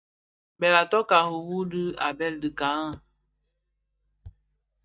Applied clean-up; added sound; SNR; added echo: neural mask model DeepFilterNet 3.